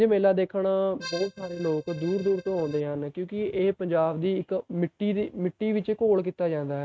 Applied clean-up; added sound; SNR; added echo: neural mask model RNNoise.